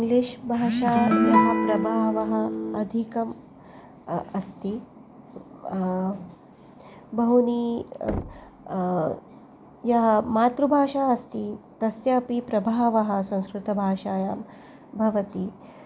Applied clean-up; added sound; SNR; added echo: none; Knock; 15 dB; none.